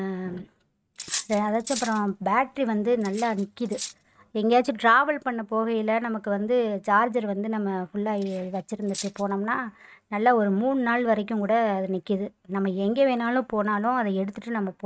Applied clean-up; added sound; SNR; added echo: neural mask model RNNoise.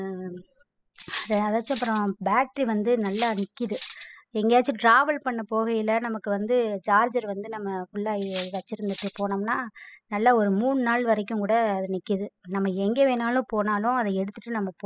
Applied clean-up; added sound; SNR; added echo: classical method spectral subtraction.